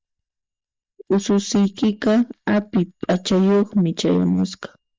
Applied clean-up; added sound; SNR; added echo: neural mask model DeepFilterNet 3.